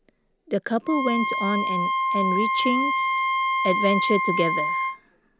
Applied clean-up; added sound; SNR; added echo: none; Wind instrument, woodwind instrument; -2 dB; none.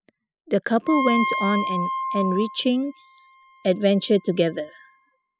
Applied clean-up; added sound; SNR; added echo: classical method spectral subtraction.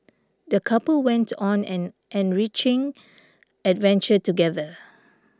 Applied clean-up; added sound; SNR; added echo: none; none; none; none.